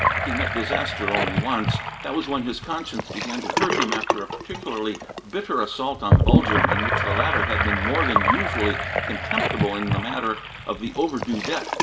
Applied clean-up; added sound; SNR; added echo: none; Sink (filling or washing) / Gurgling; -4 dB; reverberation time 0.6 s.